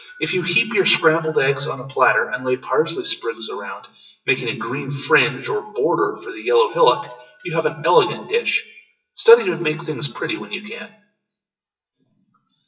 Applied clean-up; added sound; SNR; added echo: classical method WPE with log-MMSE.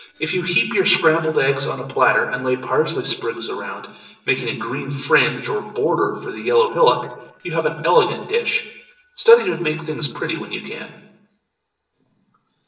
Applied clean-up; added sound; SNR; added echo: neural separator model SepFormer DNS4.